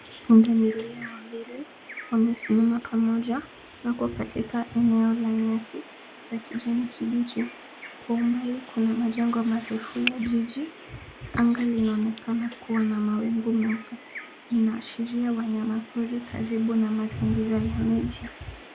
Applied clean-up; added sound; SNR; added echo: none; Bird vocalization, bird call, bird song; 17 dB; none.